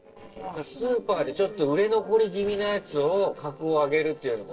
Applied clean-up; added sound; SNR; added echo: neural separator model SepFormer DNS4.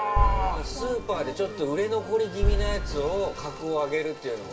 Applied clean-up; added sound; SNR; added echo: none; Boom; 1 dB; reverberation time 2.8 s.